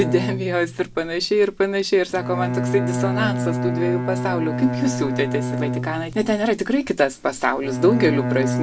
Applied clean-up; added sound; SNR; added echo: none; Bowed string instrument; 4 dB; none.